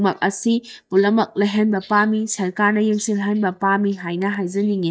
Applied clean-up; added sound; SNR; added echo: neural mask model DeepFilterNet 3.